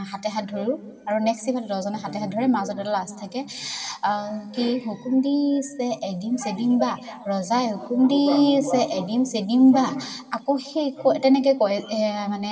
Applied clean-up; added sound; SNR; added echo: none; none; none; reverberation time 1.6 s.